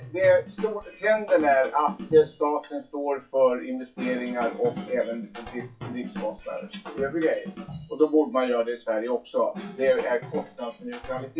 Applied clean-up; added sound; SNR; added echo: classical method WPE with log-MMSE.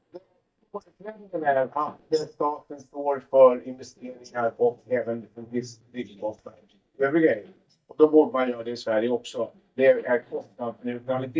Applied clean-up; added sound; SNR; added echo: neural mask model DeepFilterNet 3.